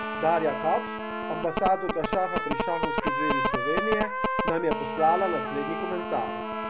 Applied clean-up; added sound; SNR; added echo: none; Telephone + Trumpet; 0 dB; none.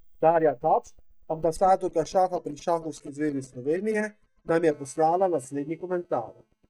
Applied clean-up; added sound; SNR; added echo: neural mask model DeepFilterNet 3.